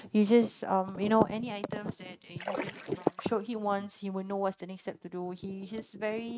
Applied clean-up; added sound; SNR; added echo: neural mask model RNNoise.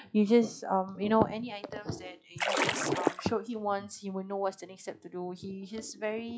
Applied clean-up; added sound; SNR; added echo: classical method log-MMSE.